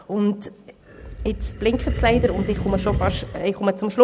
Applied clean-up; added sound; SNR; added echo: none; Animal; 5 dB; none.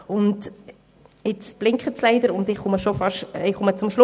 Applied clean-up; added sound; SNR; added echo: none; none; none; none.